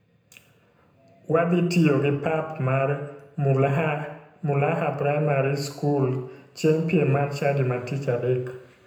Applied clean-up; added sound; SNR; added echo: none; none; none; reverberation time 0.8 s.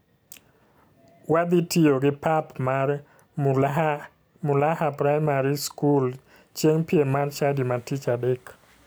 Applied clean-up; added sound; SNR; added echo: none; none; none; none.